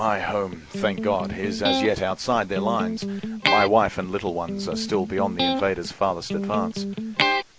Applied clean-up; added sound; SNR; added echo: none; Electric guitar; 2 dB; none.